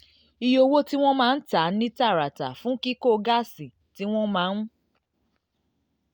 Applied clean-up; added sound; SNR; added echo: none; none; none; none.